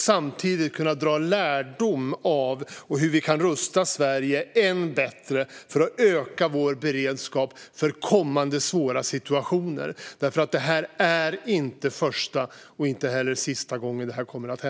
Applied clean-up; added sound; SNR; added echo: none; none; none; none.